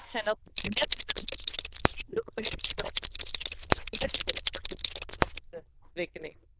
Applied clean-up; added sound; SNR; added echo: neural diffusion model UNIVERSE++.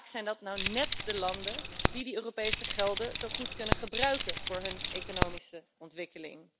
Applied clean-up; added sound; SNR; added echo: none; Keys jangling; -3 dB; none.